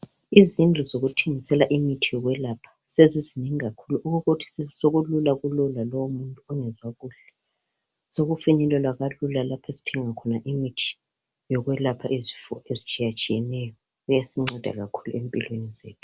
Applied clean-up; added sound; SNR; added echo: none; none; none; none.